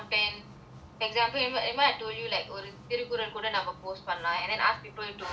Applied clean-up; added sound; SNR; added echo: none; none; none; none.